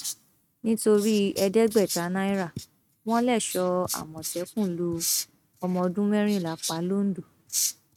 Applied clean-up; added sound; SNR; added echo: neural mask model RNNoise.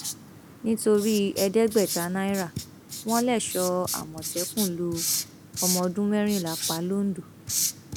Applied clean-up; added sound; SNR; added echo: none; Writing; 6 dB; none.